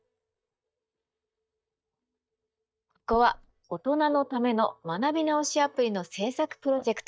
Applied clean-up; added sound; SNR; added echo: neural mask model DeepFilterNet 3.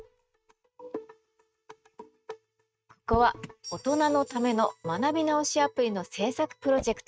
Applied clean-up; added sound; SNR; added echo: neural mask model RNNoise.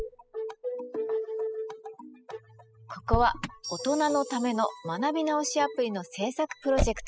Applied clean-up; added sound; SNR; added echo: classical method spectral subtraction.